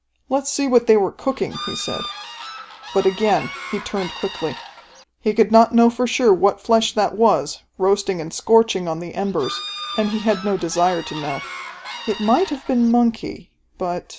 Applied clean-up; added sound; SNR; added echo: none; Bird / Fowl; 13 dB; none.